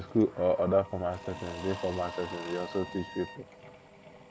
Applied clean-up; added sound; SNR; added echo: none; Engine / Drill / Mechanisms + Trumpet; 13 dB; none.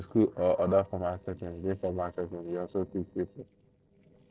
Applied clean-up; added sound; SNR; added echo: neural separator model SepFormer DNS4.